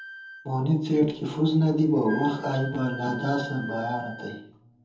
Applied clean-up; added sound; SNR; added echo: none; Wind instrument, woodwind instrument; 16 dB; reverberation time 0.7 s.